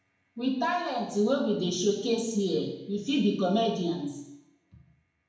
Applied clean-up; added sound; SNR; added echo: none; none; none; reverberation time 0.8 s.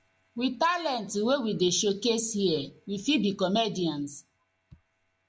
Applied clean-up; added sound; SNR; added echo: none; none; none; none.